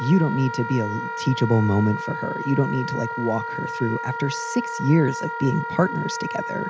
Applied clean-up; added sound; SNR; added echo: none; Wind instrument, woodwind instrument; 7 dB; none.